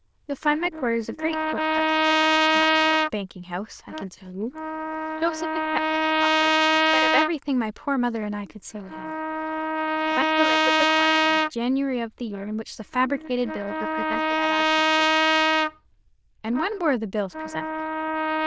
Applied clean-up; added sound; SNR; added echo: neural diffusion model UNIVERSE++.